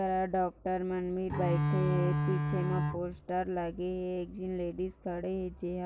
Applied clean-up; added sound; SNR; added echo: none; Bowed string instrument; -2 dB; none.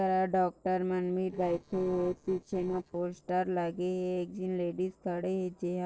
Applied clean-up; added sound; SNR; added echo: neural separator model SepFormer DNS4.